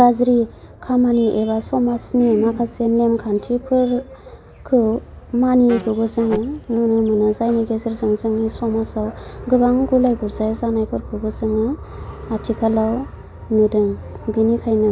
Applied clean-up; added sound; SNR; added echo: none; Insect; 16 dB; none.